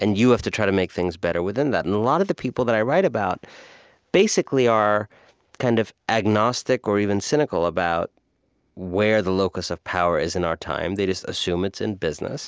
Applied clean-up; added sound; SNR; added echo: none; none; none; none.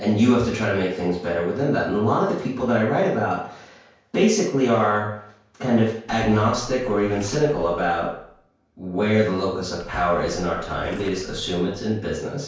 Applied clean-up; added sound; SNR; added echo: none; Splash, splatter; 18 dB; reverberation time 0.5 s.